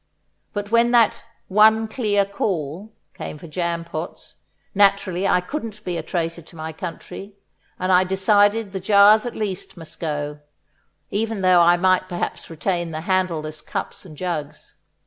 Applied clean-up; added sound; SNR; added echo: none; none; none; none.